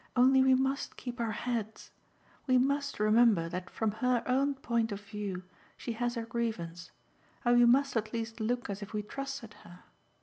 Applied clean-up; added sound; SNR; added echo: none; none; none; none.